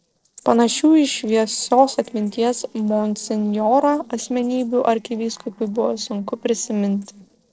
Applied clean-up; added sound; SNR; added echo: neural separator model SepFormer DNS4.